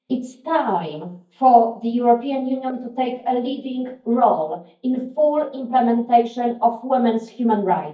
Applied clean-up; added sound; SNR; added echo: neural mask model DeepFilterNet 3.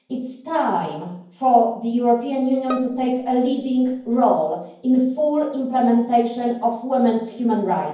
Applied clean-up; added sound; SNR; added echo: none; Bowed string instrument; 16 dB; reverberation time 0.9 s.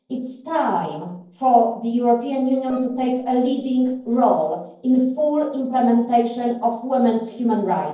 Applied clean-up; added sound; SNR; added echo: neural separator model SepFormer DNS4.